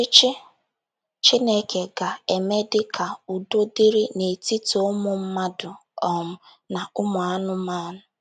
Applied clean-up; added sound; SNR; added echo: none; none; none; none.